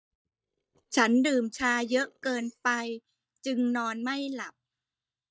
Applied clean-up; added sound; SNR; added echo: neural mask model DeepFilterNet 3.